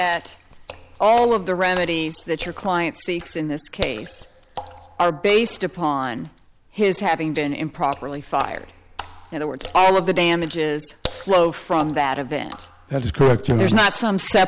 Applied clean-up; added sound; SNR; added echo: none; Water / Splash, splatter; 16 dB; none.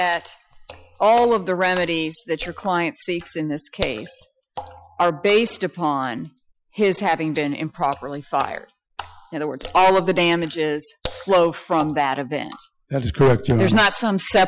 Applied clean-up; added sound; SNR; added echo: classical method Wiener filter.